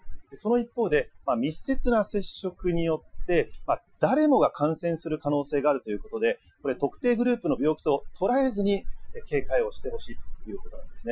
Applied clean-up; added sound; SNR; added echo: classical method Wiener filter.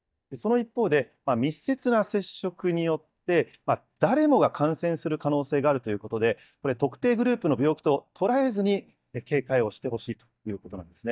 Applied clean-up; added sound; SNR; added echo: neural mask model DeepFilterNet 3.